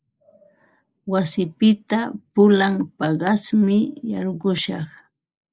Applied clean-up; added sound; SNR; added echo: neural mask model Resemble Enhance denoiser.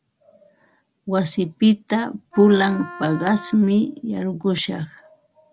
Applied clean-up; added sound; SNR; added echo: none; Wind instrument, woodwind instrument; 17 dB; none.